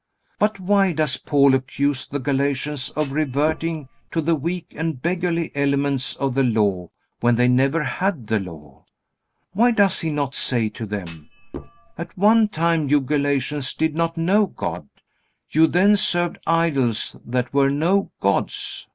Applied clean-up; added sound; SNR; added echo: none; Thump, thud; 17 dB; none.